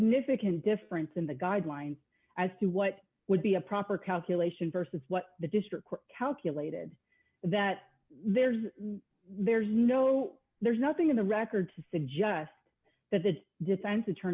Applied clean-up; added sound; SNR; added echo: none; none; none; none.